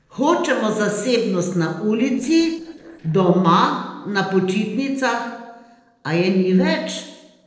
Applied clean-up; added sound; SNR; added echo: neural separator model SepFormer DNS4.